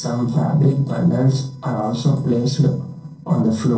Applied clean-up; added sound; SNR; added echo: neural separator model SepFormer DNS4.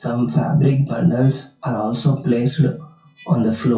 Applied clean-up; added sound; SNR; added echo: classical method WPE with log-MMSE.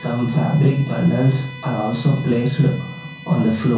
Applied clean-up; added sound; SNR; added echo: none; Bowed string instrument; 20 dB; reverberation time 0.6 s.